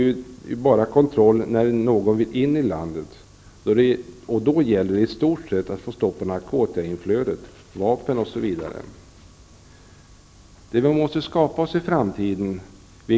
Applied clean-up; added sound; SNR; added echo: none; none; none; none.